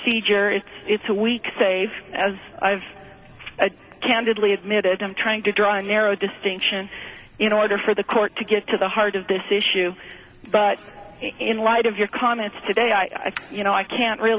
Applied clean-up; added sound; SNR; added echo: none; none; none; none.